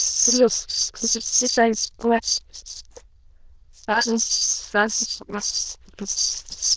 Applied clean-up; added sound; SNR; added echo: neural diffusion model UNIVERSE++.